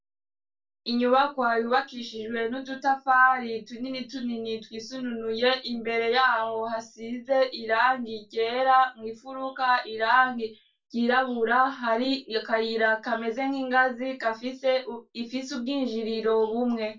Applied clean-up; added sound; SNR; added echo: none; none; none; reverberation time 0.2 s.